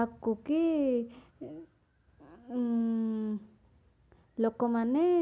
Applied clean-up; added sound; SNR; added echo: none; none; none; none.